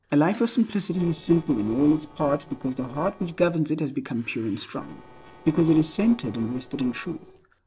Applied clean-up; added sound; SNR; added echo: neural separator model SepFormer DNS4.